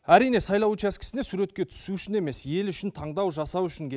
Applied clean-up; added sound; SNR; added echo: none; none; none; none.